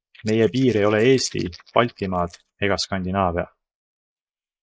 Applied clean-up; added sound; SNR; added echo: neural mask model Resemble Enhance denoiser.